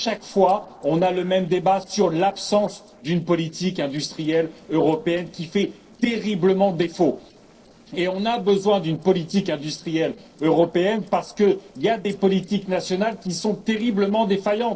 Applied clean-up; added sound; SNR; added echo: neural separator model SepFormer DNS4.